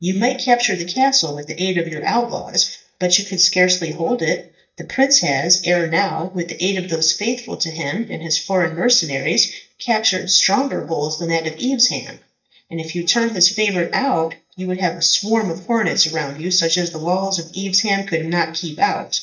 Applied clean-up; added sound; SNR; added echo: neural mask model DeepFilterNet 3.